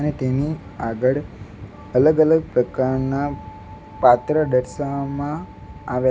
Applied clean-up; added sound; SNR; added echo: none; none; none; none.